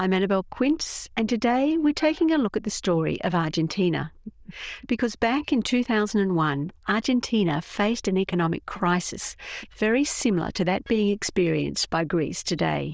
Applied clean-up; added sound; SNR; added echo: neural diffusion model UNIVERSE++.